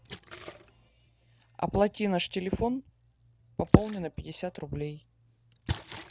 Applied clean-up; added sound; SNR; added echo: none; Splash, splatter; 14 dB; none.